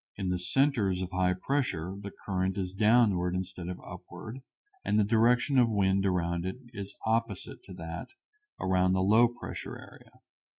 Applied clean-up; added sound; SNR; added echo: none; none; none; none.